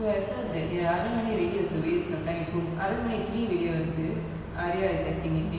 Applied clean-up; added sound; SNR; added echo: none; none; none; none.